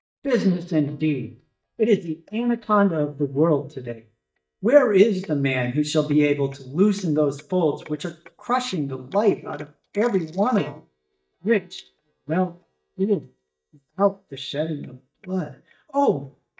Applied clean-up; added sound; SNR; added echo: neural mask model DeepFilterNet 3.